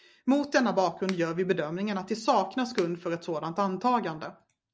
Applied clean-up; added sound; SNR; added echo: none; Finger snapping; 20 dB; none.